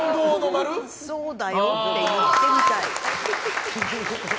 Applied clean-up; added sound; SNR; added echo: none; none; none; none.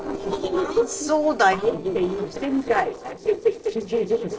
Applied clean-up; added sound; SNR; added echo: neural separator model SepFormer DNS4.